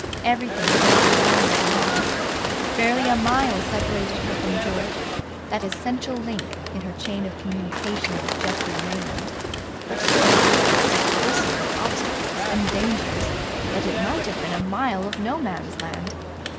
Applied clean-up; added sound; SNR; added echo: none; Bird; -4 dB; none.